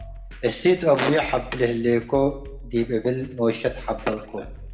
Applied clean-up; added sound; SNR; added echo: none; Drum kit; 17 dB; reverberation time 0.7 s.